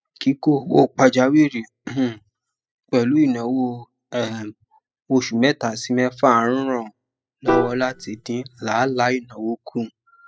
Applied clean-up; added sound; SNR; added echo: classical method spectral subtraction.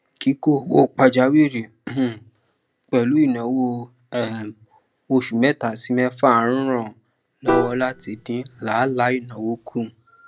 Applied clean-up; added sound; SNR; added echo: none; Piano; 7 dB; none.